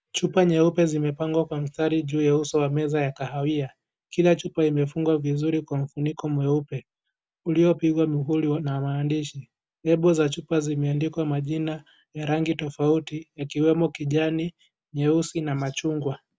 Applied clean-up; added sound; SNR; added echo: none; none; none; none.